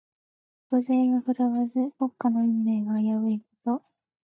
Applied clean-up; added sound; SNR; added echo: neural mask model DeepFilterNet 3.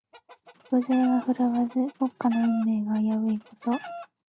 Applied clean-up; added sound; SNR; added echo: none; Chicken, rooster; 18 dB; none.